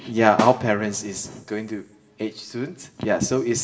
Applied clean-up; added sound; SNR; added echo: none; Snare drum; 9 dB; reverberation time 1.7 s.